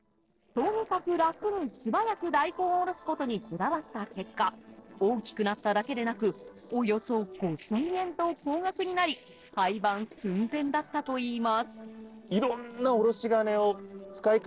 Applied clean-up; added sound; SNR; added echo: neural separator model SepFormer DNS4.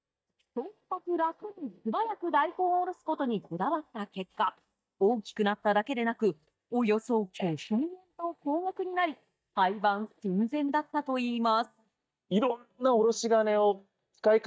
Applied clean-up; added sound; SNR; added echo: neural mask model DeepFilterNet 3.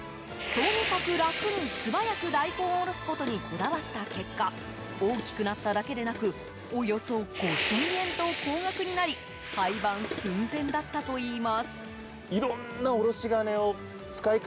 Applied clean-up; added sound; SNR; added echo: none; Fire; 5 dB; none.